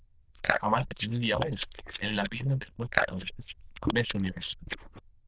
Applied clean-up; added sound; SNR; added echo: neural diffusion model UNIVERSE++.